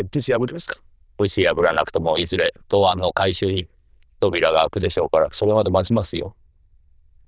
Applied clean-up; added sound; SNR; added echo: neural diffusion model UNIVERSE++.